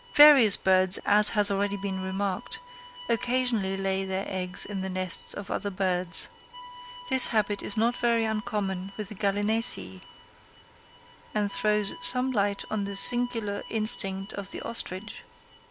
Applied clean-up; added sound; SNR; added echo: none; Bowed string instrument; 19 dB; none.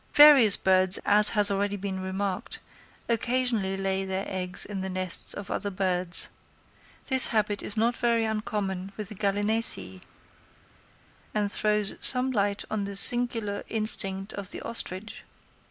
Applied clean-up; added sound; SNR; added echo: none; none; none; none.